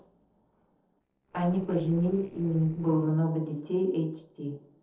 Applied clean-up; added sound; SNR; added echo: neural separator model SepFormer DNS4.